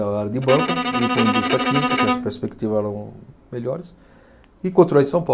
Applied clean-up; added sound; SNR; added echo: none; Bowed string instrument; 1 dB; none.